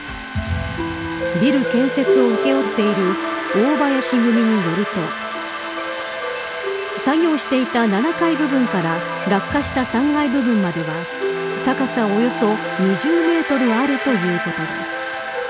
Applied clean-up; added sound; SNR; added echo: none; Wind instrument, woodwind instrument + Wind instrument, woodwind instrument; 17 dB; none.